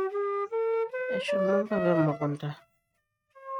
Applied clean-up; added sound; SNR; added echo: neural mask model RNNoise.